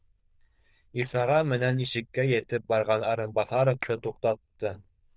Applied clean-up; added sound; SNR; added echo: neural diffusion model UNIVERSE++.